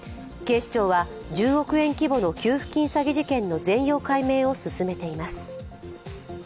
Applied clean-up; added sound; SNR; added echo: none; none; none; none.